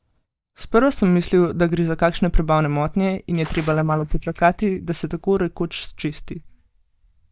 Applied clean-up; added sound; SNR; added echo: neural mask model DeepFilterNet 3.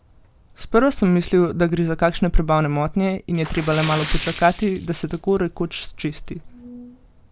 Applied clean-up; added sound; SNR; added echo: none; Splash, splatter; 18 dB; none.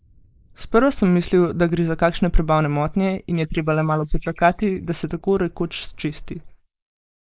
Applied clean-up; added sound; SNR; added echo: neural mask model Resemble Enhance denoiser.